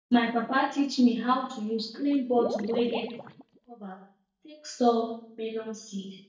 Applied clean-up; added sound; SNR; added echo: neural mask model DeepFilterNet 3.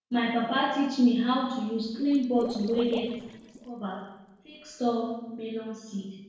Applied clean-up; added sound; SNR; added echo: neural separator model SepFormer DNS4.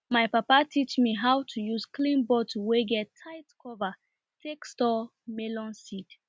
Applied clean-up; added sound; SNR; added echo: none; none; none; none.